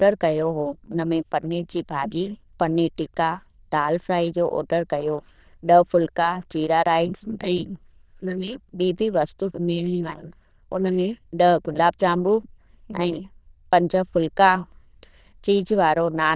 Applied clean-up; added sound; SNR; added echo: neural diffusion model UNIVERSE++.